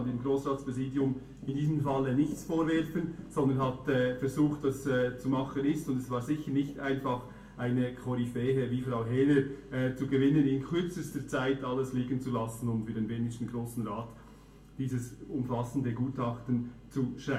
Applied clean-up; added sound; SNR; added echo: none; none; none; reverberation time 0.3 s.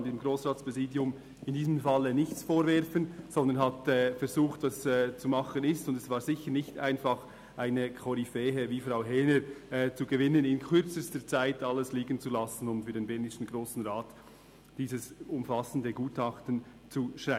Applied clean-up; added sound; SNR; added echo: none; none; none; none.